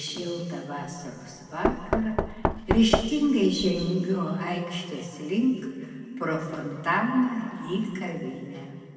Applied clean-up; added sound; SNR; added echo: none; Knock; 2 dB; reverberation time 2.0 s.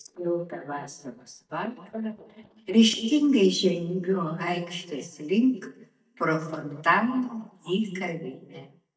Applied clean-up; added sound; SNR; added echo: neural mask model DeepFilterNet 3.